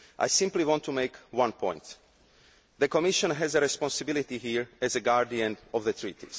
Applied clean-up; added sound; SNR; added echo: none; none; none; none.